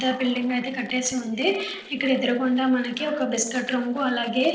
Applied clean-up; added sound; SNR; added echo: neural separator model SepFormer DNS4.